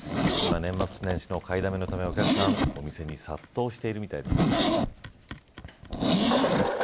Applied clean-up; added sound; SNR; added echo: none; Zipper (clothing); -3 dB; none.